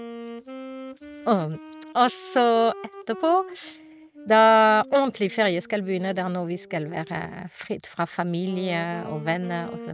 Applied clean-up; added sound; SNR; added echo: neural mask model RNNoise.